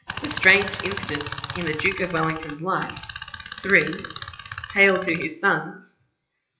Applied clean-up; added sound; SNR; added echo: classical method WPE with log-MMSE.